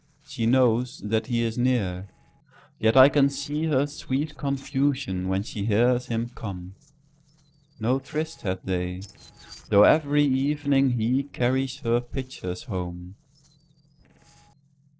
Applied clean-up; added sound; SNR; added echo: neural separator model SepFormer DNS4.